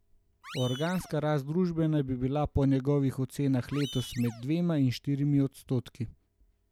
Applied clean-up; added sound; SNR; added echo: none; Animal; 18 dB; none.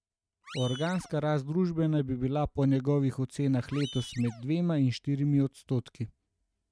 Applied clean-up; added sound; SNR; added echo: neural mask model RNNoise.